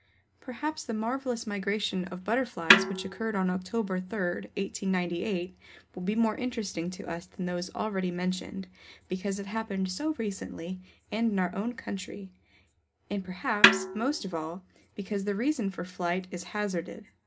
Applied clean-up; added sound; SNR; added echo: none; Snare drum; -3 dB; reverberation time 0.3 s.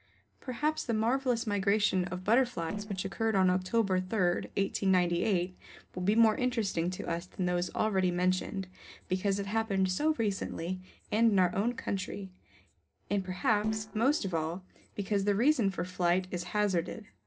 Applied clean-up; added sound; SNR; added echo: neural separator model SepFormer DNS4.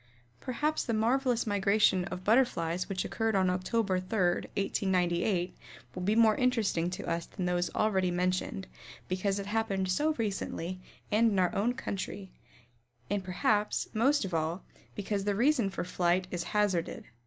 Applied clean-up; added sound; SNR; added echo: none; none; none; none.